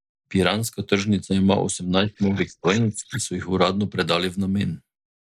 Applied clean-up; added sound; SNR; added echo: neural mask model Resemble Enhance denoiser.